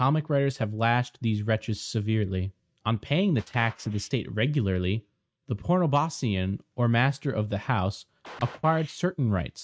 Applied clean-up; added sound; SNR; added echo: neural mask model RNNoise.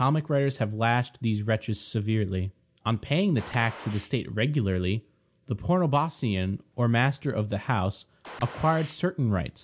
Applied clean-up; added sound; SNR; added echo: none; Gunshot, gunfire; 16 dB; none.